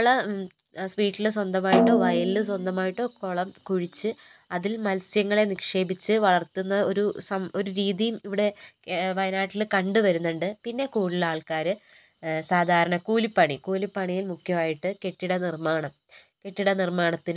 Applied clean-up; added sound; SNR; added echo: none; Snare drum; 1 dB; none.